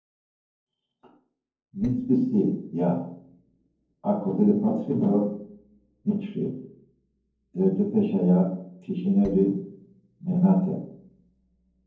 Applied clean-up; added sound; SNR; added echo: neural separator model SepFormer DNS4.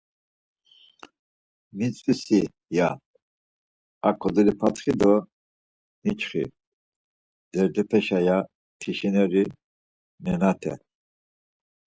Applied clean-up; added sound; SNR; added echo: none; none; none; none.